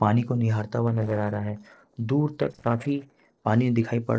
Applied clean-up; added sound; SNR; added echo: neural separator model SepFormer DNS4.